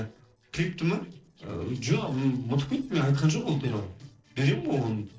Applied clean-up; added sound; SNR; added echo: neural separator model SepFormer DNS4.